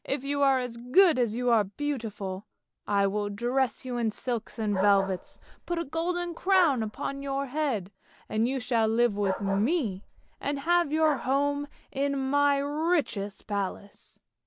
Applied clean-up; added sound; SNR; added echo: none; Bark; 11 dB; none.